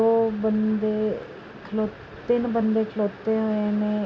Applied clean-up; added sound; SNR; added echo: none; none; none; none.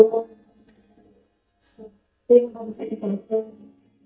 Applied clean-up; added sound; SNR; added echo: neural mask model DeepFilterNet 3.